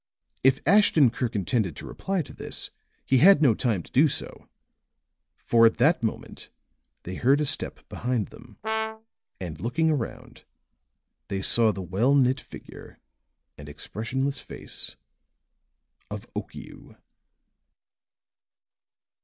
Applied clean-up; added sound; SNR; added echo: none; Brass instrument; 6 dB; none.